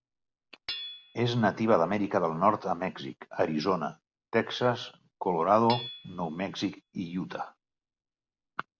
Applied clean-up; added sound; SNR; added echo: none; Hammer / Chink, clink; 19 dB; none.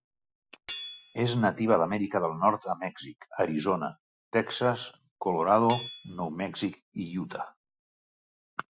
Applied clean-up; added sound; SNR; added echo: classical method Wiener filter.